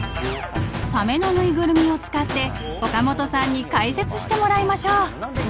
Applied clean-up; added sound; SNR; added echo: none; Tools; 13 dB; none.